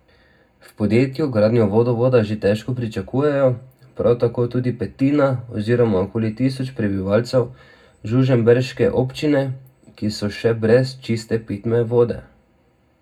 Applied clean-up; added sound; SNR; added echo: none; none; none; reverberation time 0.3 s.